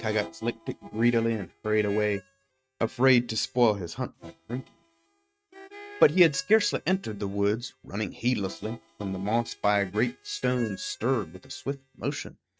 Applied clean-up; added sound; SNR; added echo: neural mask model RNNoise.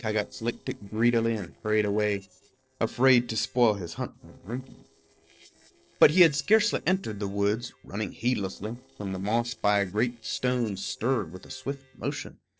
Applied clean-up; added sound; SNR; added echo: neural separator model SepFormer DNS4.